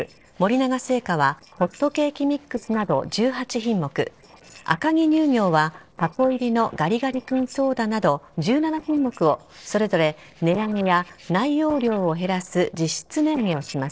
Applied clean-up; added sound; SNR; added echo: neural separator model SepFormer DNS4.